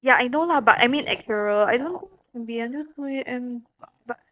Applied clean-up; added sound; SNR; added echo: neural mask model DeepFilterNet 3.